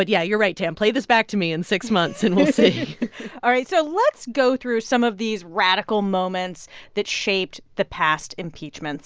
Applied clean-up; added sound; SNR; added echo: none; none; none; none.